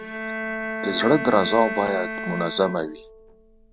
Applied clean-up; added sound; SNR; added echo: none; Bowed string instrument; 7 dB; none.